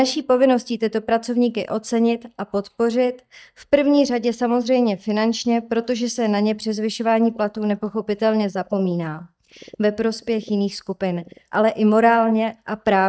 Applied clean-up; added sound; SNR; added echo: neural mask model DeepFilterNet 3.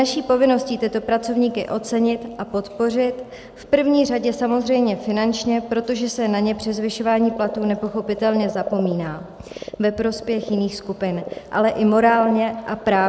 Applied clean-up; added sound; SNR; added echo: none; Frog; 17 dB; none.